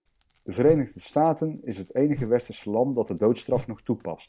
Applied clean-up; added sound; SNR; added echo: none; Whoosh, swoosh, swish; 17 dB; none.